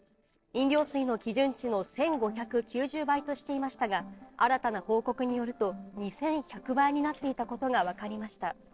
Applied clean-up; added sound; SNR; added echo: neural separator model SepFormer DNS4.